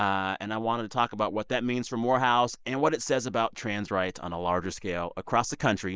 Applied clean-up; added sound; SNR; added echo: neural mask model Resemble Enhance denoiser.